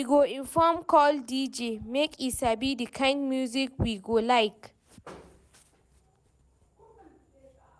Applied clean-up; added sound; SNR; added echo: none; none; none; none.